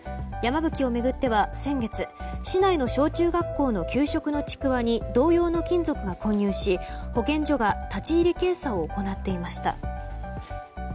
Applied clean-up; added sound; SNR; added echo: none; none; none; none.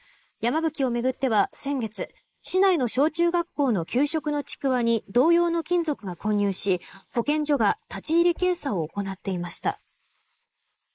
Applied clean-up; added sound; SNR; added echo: neural mask model Resemble Enhance denoiser.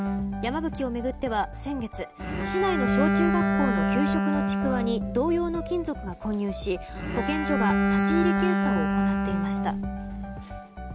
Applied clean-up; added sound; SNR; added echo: none; Bowed string instrument; -2 dB; none.